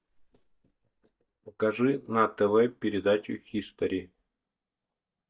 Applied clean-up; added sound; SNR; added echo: neural mask model DeepFilterNet 3.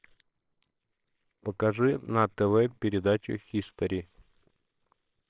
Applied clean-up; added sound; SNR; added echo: neural separator model SepFormer WHAMR!.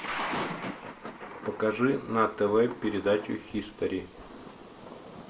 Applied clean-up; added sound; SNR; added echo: none; Thunder / Rain; 9 dB; reverberation time 0.4 s.